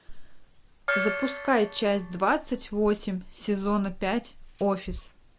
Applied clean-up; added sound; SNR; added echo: none; Gong; 7 dB; none.